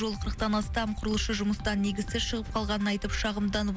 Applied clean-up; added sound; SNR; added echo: none; Wind; 13 dB; none.